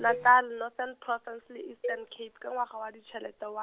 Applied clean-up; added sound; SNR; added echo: none; Cowbell; 12 dB; none.